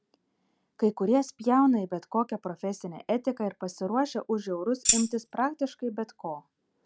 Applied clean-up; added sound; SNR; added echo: none; Tambourine; -3 dB; none.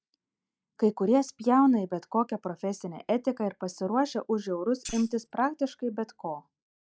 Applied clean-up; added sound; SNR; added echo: neural mask model Resemble Enhance denoiser.